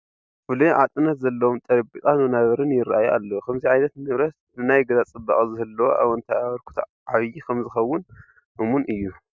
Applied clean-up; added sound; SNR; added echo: none; none; none; none.